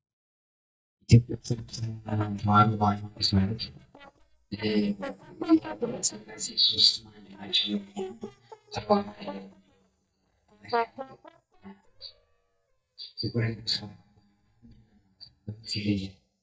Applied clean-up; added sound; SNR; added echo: neural mask model DeepFilterNet 3.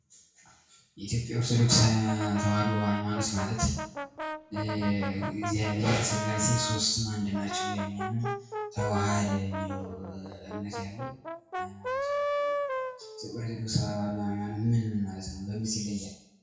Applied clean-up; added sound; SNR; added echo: none; Brass instrument; 7 dB; reverberation time 0.6 s.